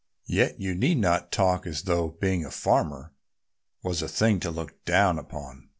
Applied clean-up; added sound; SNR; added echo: none; none; none; none.